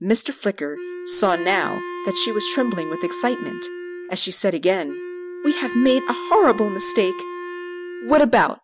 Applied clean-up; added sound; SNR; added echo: none; Wind instrument, woodwind instrument; 11 dB; none.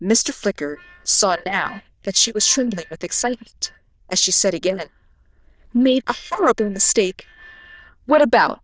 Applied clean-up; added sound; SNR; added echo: neural diffusion model UNIVERSE++.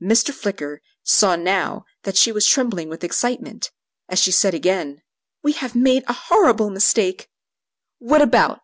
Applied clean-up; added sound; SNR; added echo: none; none; none; none.